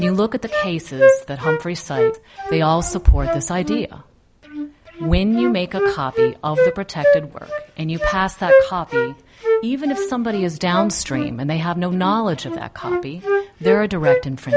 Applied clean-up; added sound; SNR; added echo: none; Wind instrument, woodwind instrument; -1 dB; none.